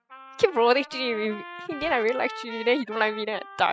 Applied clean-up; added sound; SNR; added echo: classical method spectral subtraction.